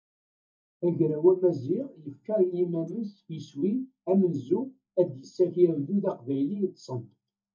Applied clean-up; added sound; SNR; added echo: neural mask model DeepFilterNet 3.